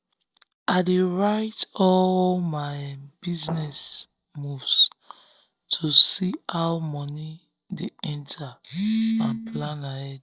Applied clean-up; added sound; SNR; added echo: neural mask model DeepFilterNet 3.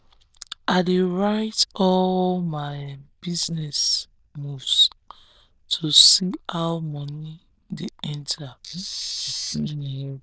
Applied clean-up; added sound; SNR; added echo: neural diffusion model UNIVERSE++.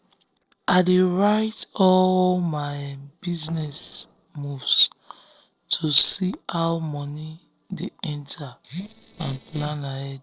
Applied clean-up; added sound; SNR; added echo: neural separator model SepFormer DNS4.